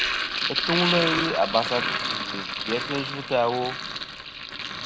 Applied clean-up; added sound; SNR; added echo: none; Sink (filling or washing); 0 dB; none.